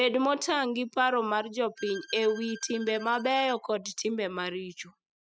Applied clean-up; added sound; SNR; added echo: classical method spectral subtraction.